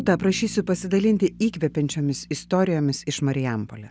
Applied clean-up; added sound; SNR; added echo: none; Bass guitar; 20 dB; none.